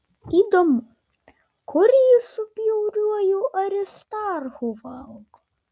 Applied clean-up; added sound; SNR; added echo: none; none; none; none.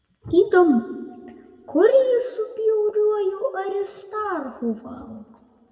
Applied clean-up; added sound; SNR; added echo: none; none; none; reverberation time 1.4 s.